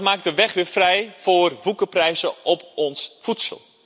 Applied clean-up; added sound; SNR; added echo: none; none; none; none.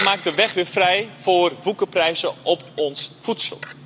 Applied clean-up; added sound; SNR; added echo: none; Coin (dropping); 14 dB; none.